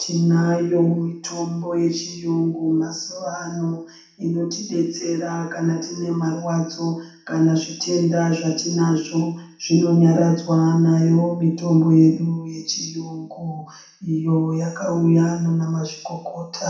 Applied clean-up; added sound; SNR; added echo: none; none; none; reverberation time 0.6 s.